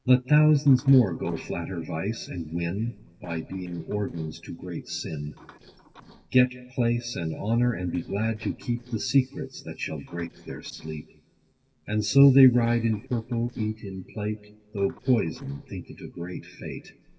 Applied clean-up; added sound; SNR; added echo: neural separator model SepFormer DNS4.